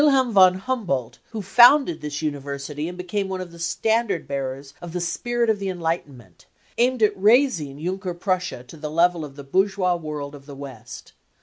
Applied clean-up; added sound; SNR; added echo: none; none; none; none.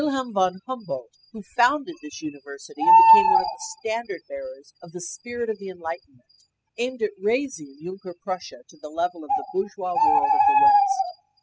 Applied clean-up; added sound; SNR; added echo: classical method spectral subtraction.